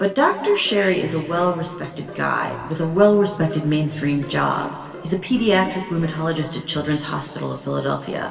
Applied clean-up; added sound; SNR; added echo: none; none; none; reverberation time 2.2 s.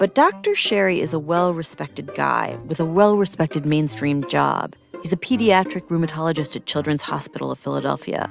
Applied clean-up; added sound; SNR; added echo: none; none; none; none.